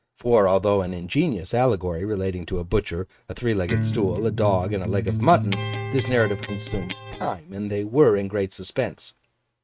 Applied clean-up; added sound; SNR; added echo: neural mask model RNNoise.